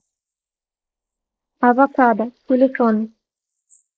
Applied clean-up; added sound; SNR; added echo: neural mask model Resemble Enhance denoiser.